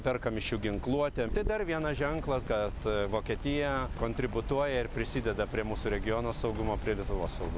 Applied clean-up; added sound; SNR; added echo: none; none; none; none.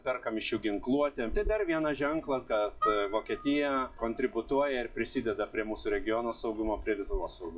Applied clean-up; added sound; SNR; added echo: classical method WPE with log-MMSE.